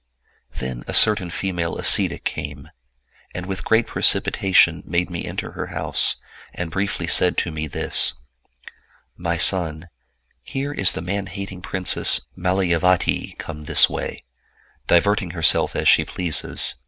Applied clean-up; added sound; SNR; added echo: none; none; none; none.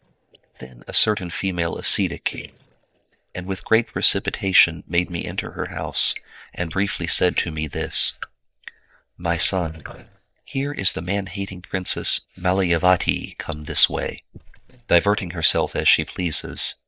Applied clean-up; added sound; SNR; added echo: neural mask model DeepFilterNet 3.